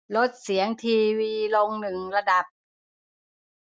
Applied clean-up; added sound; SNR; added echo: none; none; none; none.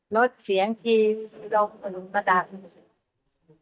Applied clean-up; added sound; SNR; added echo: neural mask model DeepFilterNet 3.